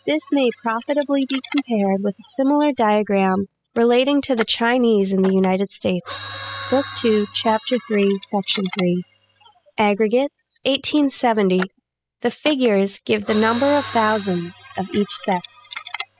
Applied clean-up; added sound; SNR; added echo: classical method spectral subtraction.